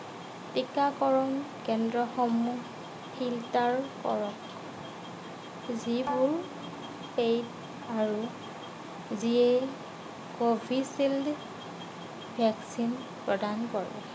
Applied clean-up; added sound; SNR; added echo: none; Bowed string instrument; 11 dB; none.